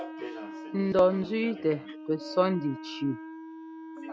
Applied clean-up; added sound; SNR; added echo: none; Wind instrument, woodwind instrument; 12 dB; none.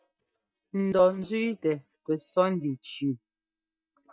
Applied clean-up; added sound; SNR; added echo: neural mask model DeepFilterNet 3.